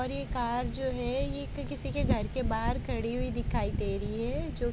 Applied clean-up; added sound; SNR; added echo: none; none; none; none.